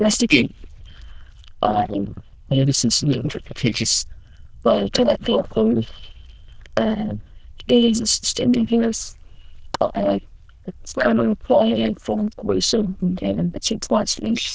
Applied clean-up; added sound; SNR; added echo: neural diffusion model UNIVERSE++.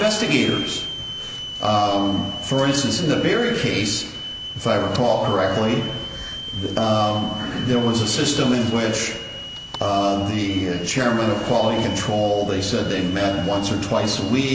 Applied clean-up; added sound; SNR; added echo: none; Hiss / Alarm; 12 dB; none.